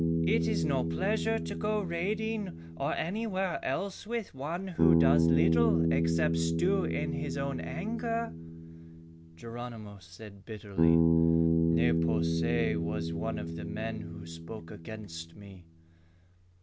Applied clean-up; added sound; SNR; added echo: none; Bass guitar; -4 dB; none.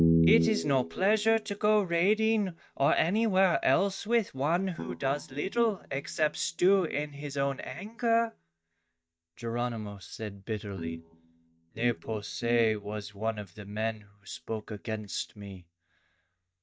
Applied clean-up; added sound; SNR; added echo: neural mask model DeepFilterNet 3.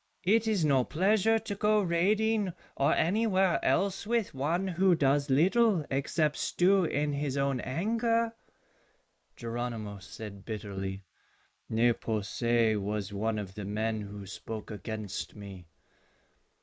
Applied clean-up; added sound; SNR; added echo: neural mask model Resemble Enhance denoiser.